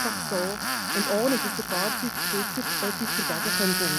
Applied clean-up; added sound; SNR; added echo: none; Tools; -2 dB; none.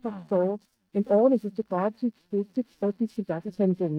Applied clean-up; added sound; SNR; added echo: neural mask model DeepFilterNet 3.